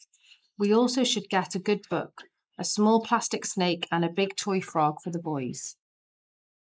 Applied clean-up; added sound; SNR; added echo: neural mask model Resemble Enhance denoiser.